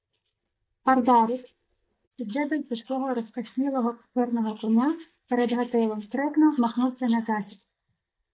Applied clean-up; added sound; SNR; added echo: neural mask model DeepFilterNet 3.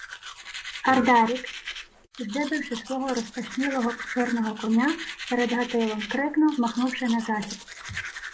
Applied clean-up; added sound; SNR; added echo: none; Domestic sounds, home sounds; 12 dB; none.